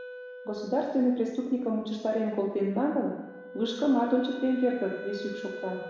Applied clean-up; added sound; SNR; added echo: none; Wind instrument, woodwind instrument; 14 dB; reverberation time 1.0 s.